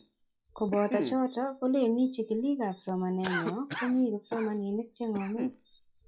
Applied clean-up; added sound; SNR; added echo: classical method log-MMSE.